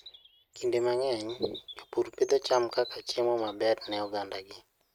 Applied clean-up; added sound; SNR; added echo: neural mask model RNNoise.